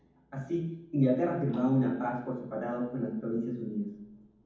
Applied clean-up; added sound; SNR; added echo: none; none; none; reverberation time 1.2 s.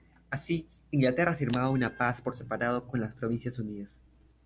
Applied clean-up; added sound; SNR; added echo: none; none; none; none.